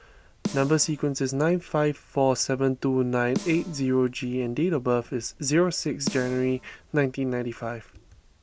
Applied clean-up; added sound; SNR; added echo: none; Snare drum; 14 dB; none.